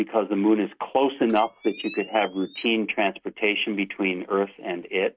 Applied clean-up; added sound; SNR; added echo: neural mask model RNNoise.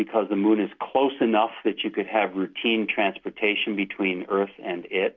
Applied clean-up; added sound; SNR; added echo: none; none; none; none.